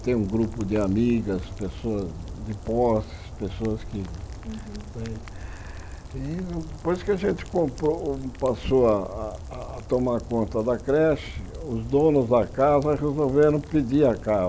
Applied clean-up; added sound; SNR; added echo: none; Rain; 12 dB; none.